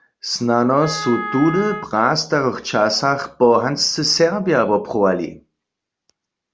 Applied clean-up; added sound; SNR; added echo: none; Wind instrument, woodwind instrument; 11 dB; none.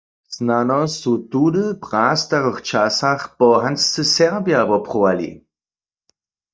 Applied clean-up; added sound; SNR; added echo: neural mask model DeepFilterNet 3.